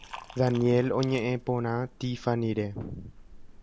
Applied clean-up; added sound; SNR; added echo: none; Liquid; 19 dB; none.